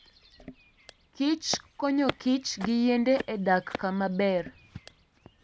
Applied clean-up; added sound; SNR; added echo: none; Walk, footsteps; 14 dB; none.